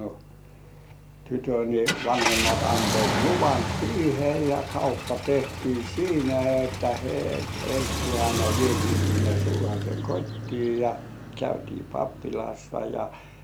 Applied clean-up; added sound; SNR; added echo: none; Car; 2 dB; none.